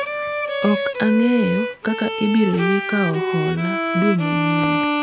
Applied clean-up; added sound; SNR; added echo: none; Bowed string instrument; 2 dB; none.